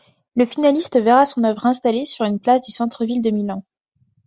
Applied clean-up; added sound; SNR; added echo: none; none; none; none.